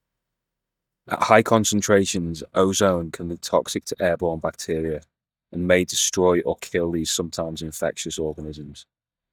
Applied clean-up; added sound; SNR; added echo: neural mask model DeepFilterNet 3.